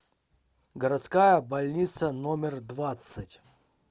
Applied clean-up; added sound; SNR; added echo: none; none; none; none.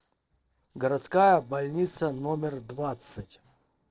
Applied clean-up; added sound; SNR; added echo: neural separator model SepFormer DNS4.